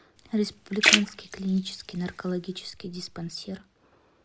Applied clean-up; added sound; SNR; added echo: none; Splash, splatter; -2 dB; none.